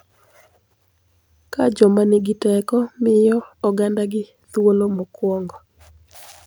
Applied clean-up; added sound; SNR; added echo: none; none; none; none.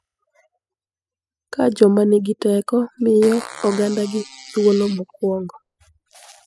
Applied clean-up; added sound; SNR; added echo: classical method spectral subtraction.